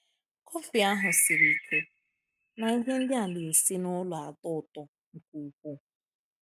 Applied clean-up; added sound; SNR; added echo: neural mask model RNNoise.